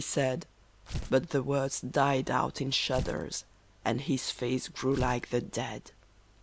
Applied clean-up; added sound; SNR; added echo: none; Tearing; 12 dB; none.